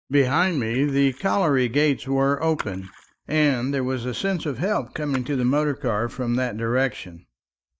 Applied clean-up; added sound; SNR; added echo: neural mask model DeepFilterNet 3.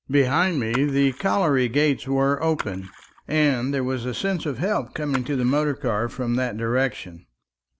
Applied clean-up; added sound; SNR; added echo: none; Splash, splatter; 18 dB; none.